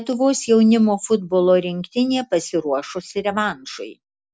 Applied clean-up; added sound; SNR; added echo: none; none; none; none.